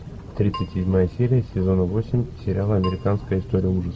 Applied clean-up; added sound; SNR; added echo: none; Keyboard (musical); 17 dB; none.